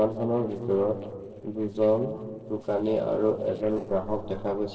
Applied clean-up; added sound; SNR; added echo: neural separator model SepFormer DNS4.